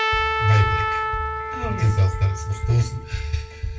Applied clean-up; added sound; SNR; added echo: none; Trumpet; 4 dB; reverberation time 0.3 s.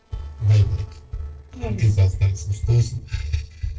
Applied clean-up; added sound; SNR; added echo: neural separator model SepFormer DNS4.